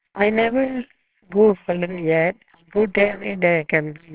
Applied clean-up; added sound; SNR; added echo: neural separator model SepFormer WHAMR!.